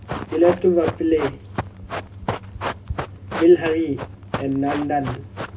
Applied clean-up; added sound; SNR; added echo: none; Run; 9 dB; reverberation time 0.4 s.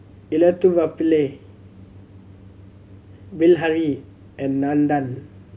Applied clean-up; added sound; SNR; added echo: none; none; none; none.